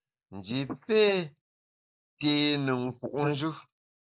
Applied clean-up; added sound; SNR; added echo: neural mask model Resemble Enhance denoiser.